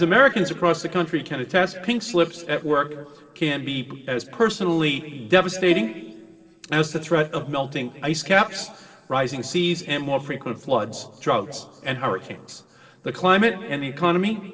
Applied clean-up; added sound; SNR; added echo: neural separator model SepFormer DNS4.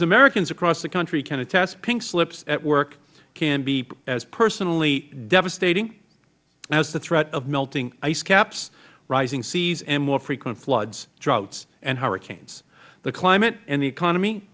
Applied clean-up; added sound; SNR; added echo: none; none; none; none.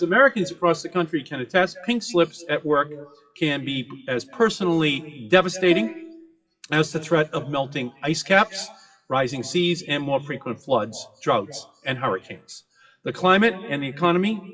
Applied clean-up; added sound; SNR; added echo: classical method WPE with log-MMSE.